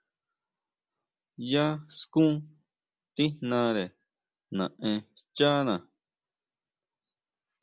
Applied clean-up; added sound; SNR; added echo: none; none; none; none.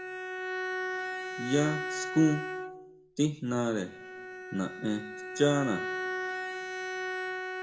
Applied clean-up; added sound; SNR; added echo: none; Bowed string instrument; 4 dB; reverberation time 0.7 s.